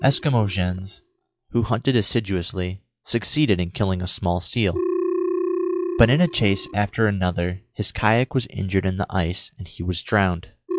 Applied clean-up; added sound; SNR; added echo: classical method log-MMSE.